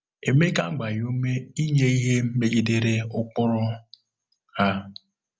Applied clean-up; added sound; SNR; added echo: none; none; none; none.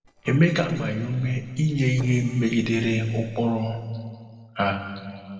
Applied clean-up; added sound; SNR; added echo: neural separator model SepFormer DNS4.